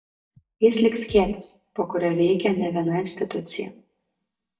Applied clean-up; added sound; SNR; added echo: neural mask model DeepFilterNet 3.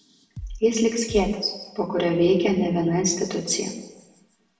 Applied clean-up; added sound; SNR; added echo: none; Bass drum; 12 dB; reverberation time 0.9 s.